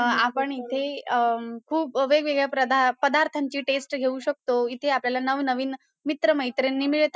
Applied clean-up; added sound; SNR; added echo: none; none; none; none.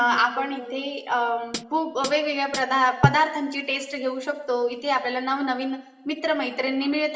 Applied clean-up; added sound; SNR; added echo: none; Hi-hat; 5 dB; reverberation time 1.0 s.